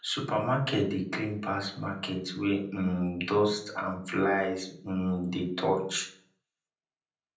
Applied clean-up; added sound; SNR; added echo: none; none; none; reverberation time 0.6 s.